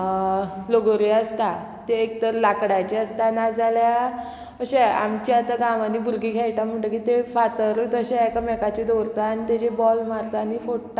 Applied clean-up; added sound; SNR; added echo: none; none; none; none.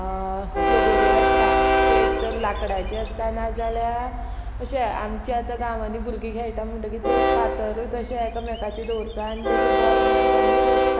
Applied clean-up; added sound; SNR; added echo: none; Train; -5 dB; none.